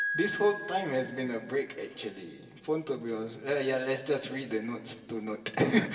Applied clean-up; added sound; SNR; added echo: none; Piano; 11 dB; reverberation time 2.2 s.